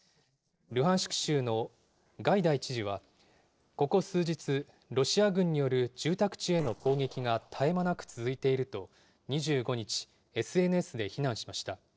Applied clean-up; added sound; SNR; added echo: neural separator model SepFormer DNS4.